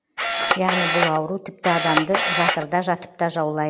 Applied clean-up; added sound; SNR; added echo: none; Camera; -2 dB; none.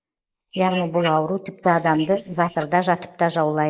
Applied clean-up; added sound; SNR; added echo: neural mask model Resemble Enhance denoiser.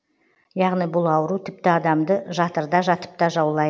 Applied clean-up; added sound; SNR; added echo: none; none; none; none.